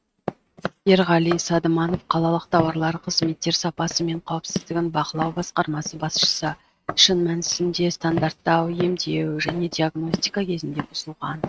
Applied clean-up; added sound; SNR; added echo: neural mask model RNNoise.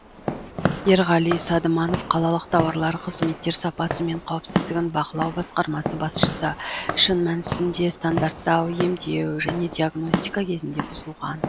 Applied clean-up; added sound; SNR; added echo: none; Walk, footsteps / Siren; 7 dB; none.